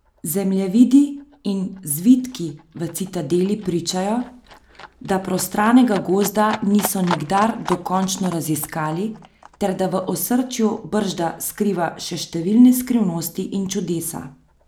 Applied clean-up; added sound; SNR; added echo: none; Livestock, farm animals, working animals; 18 dB; none.